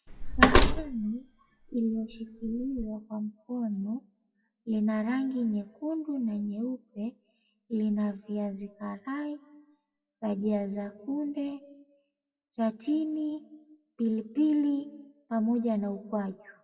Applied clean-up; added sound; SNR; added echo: classical method WPE with log-MMSE.